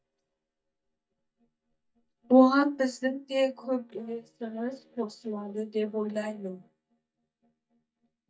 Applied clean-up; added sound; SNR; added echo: neural mask model DeepFilterNet 3.